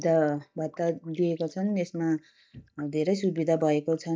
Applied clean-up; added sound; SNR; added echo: neural mask model DeepFilterNet 3.